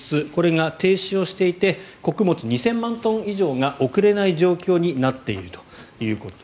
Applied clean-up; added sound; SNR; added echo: none; none; none; none.